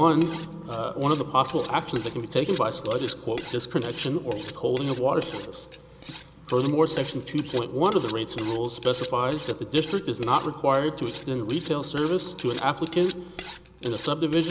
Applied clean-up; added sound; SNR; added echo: none; Cutlery, silverware; 18 dB; none.